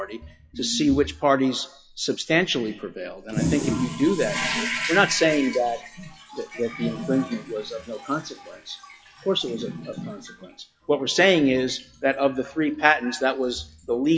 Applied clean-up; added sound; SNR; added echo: classical method log-MMSE.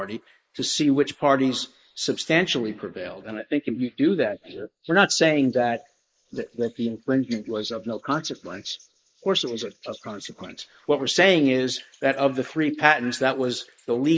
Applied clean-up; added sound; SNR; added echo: neural mask model Resemble Enhance denoiser.